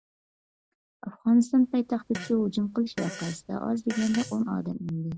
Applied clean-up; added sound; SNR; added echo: none; Fart; 14 dB; none.